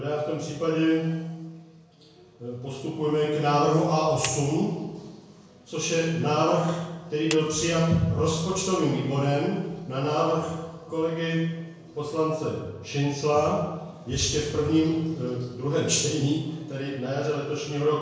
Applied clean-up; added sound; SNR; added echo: none; Clapping; 15 dB; reverberation time 0.9 s.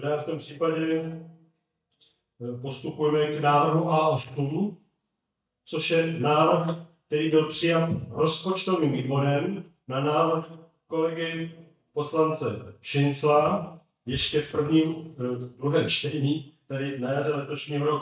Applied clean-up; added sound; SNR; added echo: neural mask model DeepFilterNet 3.